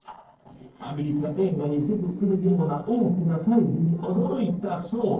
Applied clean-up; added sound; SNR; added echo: neural separator model SepFormer DNS4.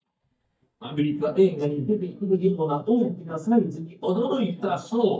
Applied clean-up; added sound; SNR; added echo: neural mask model DeepFilterNet 3.